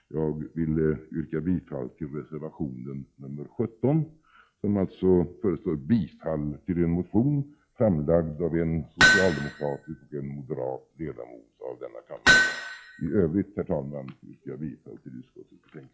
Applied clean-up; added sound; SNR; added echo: classical method log-MMSE.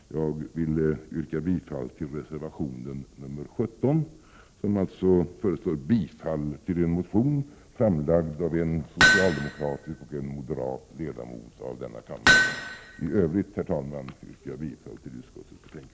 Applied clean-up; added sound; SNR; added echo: none; Hammer; -4 dB; none.